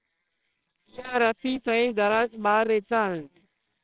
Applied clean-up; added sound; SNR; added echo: neural separator model SepFormer WHAMR!.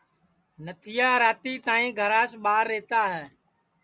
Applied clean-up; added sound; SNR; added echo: none; none; none; none.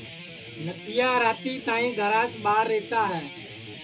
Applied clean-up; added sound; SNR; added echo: none; Guitar; 14 dB; reverberation time 0.2 s.